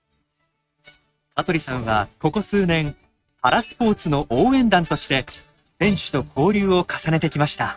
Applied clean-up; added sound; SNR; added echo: neural mask model RNNoise.